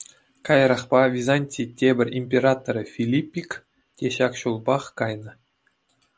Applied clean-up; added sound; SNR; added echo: none; none; none; none.